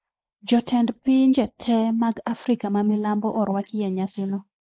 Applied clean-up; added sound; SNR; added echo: neural mask model Resemble Enhance denoiser.